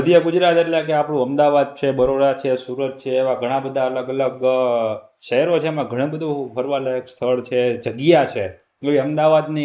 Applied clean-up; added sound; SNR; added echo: neural mask model Resemble Enhance denoiser.